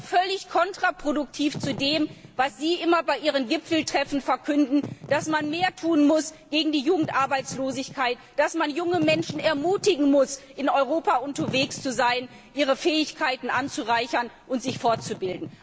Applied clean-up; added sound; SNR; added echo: none; Wind / Fire; 17 dB; none.